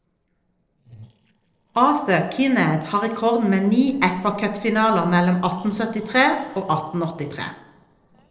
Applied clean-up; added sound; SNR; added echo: neural separator model SepFormer DNS4.